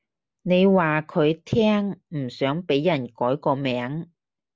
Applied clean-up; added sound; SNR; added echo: none; none; none; none.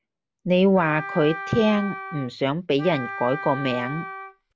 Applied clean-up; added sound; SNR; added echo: none; Wind instrument, woodwind instrument; 11 dB; none.